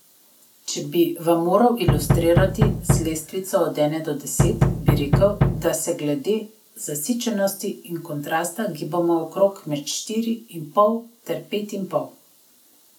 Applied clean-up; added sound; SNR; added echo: none; Knock; -3 dB; none.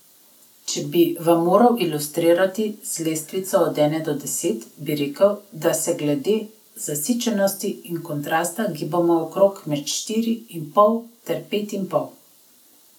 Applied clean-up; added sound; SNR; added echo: none; none; none; none.